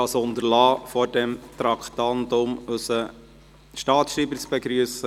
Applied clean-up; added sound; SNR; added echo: none; none; none; none.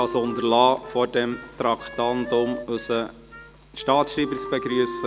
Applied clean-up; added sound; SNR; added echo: none; Wind instrument, woodwind instrument; 12 dB; none.